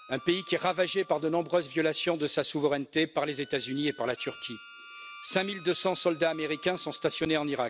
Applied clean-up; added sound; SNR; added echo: none; Harmonica; 19 dB; none.